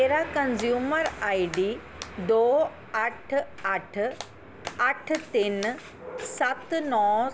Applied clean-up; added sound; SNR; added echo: none; Hands; 18 dB; none.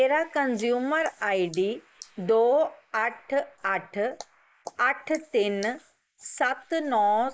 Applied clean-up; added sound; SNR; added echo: neural mask model Resemble Enhance denoiser.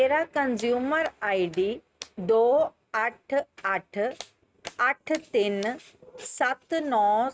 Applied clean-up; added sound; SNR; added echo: neural mask model RNNoise.